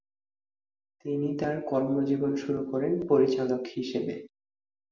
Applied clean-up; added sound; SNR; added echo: none; none; none; none.